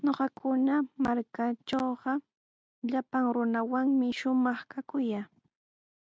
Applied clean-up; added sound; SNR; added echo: none; none; none; none.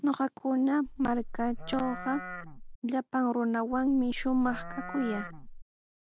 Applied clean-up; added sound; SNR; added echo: none; Livestock, farm animals, working animals; 9 dB; none.